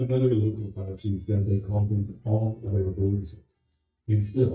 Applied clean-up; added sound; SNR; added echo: neural mask model DeepFilterNet 3.